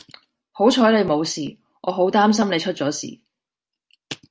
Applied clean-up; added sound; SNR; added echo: none; none; none; none.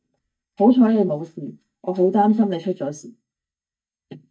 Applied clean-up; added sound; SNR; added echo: neural mask model DeepFilterNet 3.